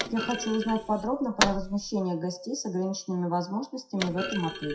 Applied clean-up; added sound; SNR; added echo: classical method WPE with log-MMSE.